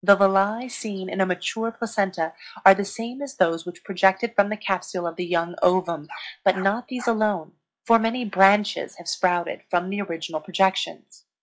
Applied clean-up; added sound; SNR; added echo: classical method log-MMSE.